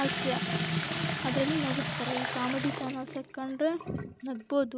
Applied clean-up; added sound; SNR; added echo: none; Sink (filling or washing) / Water tap, faucet; -1 dB; none.